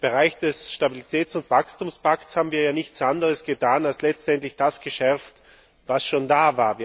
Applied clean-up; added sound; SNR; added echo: none; none; none; none.